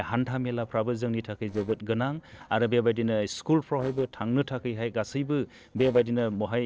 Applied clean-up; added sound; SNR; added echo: neural separator model SepFormer DNS4.